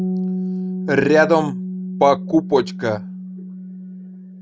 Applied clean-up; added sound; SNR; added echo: none; Bass guitar; 6 dB; none.